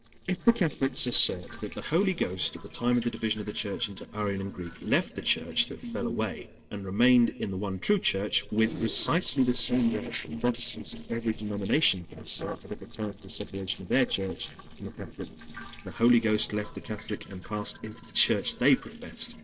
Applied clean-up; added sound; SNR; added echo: neural separator model SepFormer DNS4.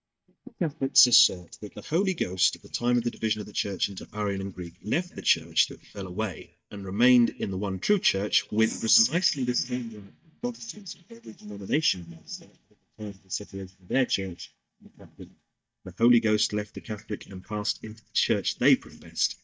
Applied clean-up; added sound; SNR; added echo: neural mask model DeepFilterNet 3.